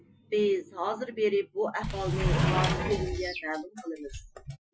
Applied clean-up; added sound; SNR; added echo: classical method Wiener filter.